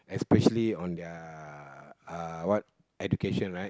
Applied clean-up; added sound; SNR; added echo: none; none; none; none.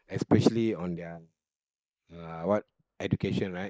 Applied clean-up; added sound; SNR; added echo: neural mask model Resemble Enhance denoiser.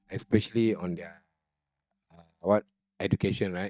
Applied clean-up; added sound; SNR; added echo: neural mask model DeepFilterNet 3.